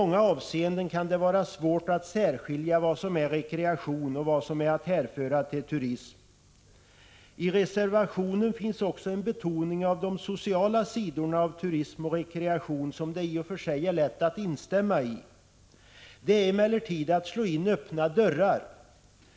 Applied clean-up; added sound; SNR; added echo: none; none; none; none.